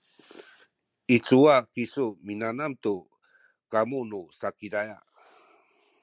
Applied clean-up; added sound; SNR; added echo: none; none; none; none.